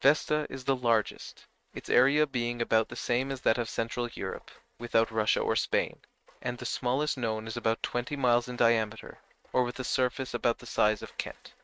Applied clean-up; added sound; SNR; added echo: neural mask model RNNoise.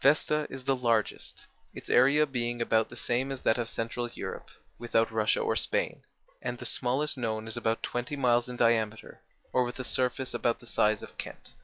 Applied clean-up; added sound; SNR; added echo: classical method log-MMSE.